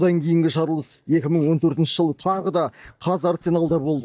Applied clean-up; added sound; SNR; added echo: neural mask model DeepFilterNet 3.